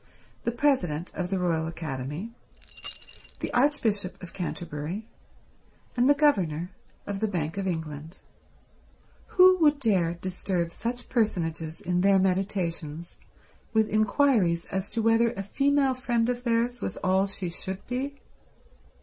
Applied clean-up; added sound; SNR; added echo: none; Rattle / Keys jangling; 13 dB; none.